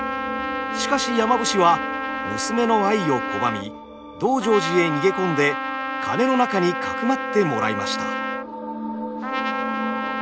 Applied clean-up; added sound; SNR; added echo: none; Trumpet; 5 dB; none.